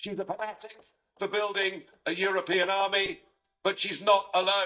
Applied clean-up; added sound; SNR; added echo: neural mask model DeepFilterNet 3.